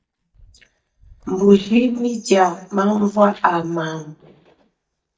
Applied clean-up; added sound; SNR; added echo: neural mask model DeepFilterNet 3.